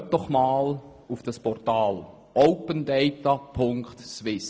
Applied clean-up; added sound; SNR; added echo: none; none; none; none.